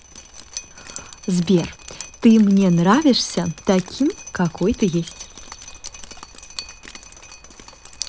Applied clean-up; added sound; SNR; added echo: none; Drip; 17 dB; none.